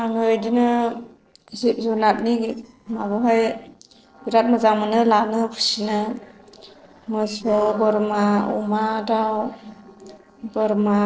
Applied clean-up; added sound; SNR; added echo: neural separator model SepFormer DNS4.